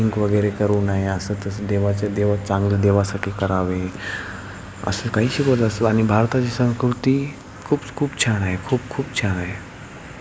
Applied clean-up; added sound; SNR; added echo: none; none; none; none.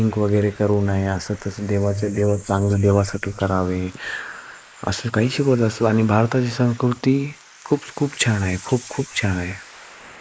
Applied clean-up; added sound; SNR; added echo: neural mask model Resemble Enhance denoiser.